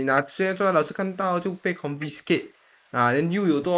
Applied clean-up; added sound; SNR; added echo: neural mask model Resemble Enhance denoiser.